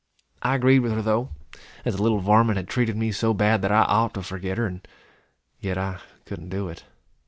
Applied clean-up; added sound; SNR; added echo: none; none; none; none.